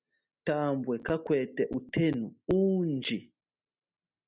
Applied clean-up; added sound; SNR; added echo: none; none; none; none.